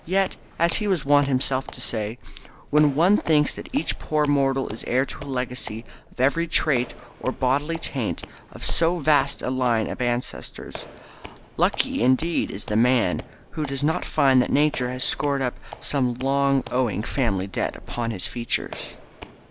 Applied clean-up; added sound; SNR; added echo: none; Squeak / Walk, footsteps; 19 dB; none.